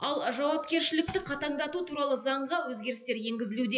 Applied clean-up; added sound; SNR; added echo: classical method WPE with log-MMSE.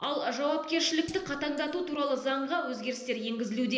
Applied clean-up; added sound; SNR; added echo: neural separator model SepFormer DNS4.